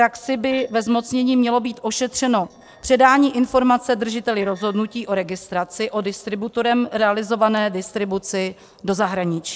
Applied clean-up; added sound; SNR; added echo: neural separator model SepFormer DNS4.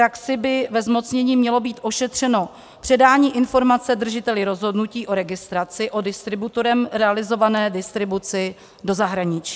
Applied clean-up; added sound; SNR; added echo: none; none; none; none.